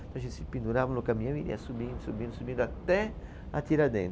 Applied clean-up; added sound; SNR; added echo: none; Subway, metro, underground / Train; 10 dB; none.